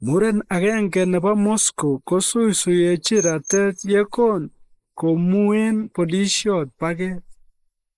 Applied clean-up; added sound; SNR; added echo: neural mask model Resemble Enhance denoiser.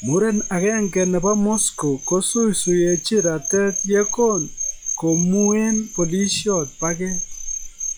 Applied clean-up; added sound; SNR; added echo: classical method log-MMSE.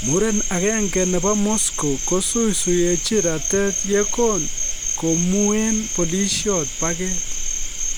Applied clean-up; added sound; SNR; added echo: none; Cricket; 2 dB; none.